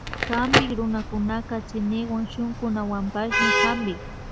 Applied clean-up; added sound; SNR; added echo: none; Traffic noise, roadway noise / Vehicle horn, car horn, honking + Crackle; 0 dB; none.